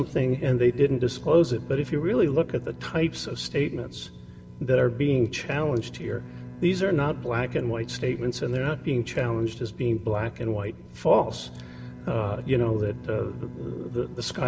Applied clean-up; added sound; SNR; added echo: none; Bowed string instrument; 16 dB; reverberation time 1.0 s.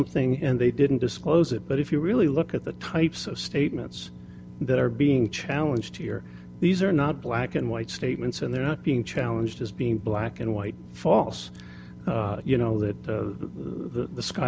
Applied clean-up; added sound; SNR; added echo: none; none; none; none.